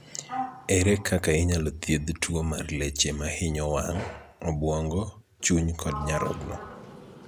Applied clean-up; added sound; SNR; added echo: none; Sliding door; 14 dB; none.